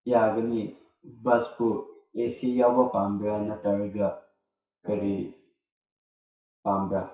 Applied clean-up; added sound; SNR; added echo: classical method WPE with log-MMSE.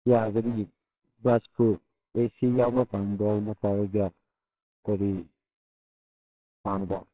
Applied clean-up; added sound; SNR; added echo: neural separator model SepFormer WHAMR!.